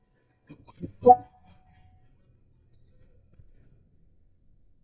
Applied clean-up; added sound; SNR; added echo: neural mask model DeepFilterNet 3.